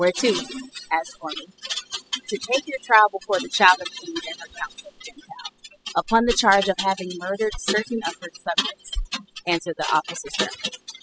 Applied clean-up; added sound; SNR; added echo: classical method spectral subtraction.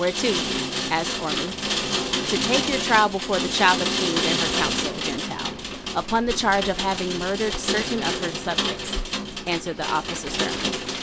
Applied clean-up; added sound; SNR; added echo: none; Rain; 0 dB; none.